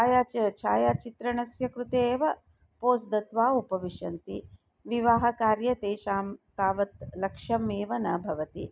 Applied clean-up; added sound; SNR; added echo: none; none; none; none.